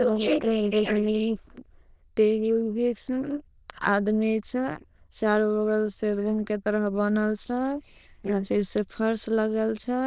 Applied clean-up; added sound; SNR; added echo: neural diffusion model UNIVERSE++.